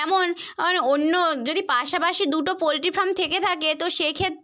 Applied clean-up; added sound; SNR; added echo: none; none; none; none.